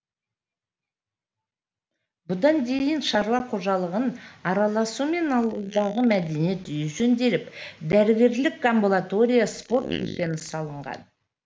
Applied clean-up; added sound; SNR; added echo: neural mask model Resemble Enhance denoiser.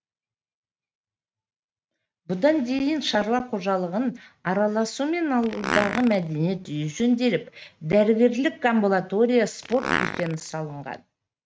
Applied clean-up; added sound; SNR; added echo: neural mask model RNNoise.